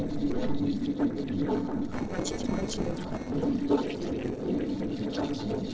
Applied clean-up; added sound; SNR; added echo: neural separator model SepFormer DNS4.